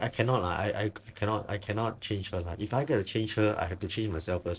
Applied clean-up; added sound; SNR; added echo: neural separator model SepFormer DNS4.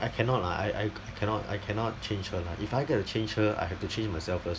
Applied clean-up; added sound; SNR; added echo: none; none; none; none.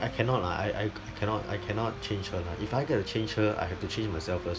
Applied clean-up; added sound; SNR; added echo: none; Wind instrument, woodwind instrument; 15 dB; none.